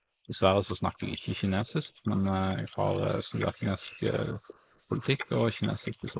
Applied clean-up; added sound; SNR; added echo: neural mask model Resemble Enhance denoiser.